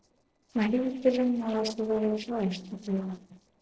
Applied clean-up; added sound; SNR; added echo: neural separator model SepFormer DNS4.